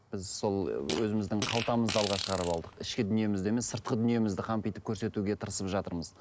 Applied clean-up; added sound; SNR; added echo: none; Fart; 8 dB; none.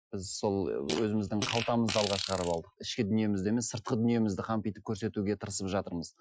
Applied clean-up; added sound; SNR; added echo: classical method Wiener filter.